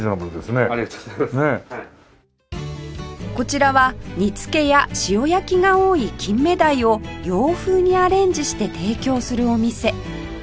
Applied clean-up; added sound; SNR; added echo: none; none; none; none.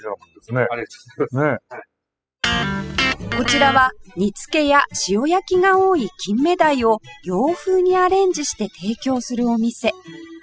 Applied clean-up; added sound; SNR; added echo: classical method spectral subtraction.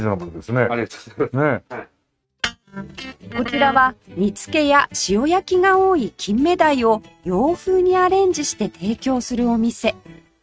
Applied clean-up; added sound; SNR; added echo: neural mask model RNNoise.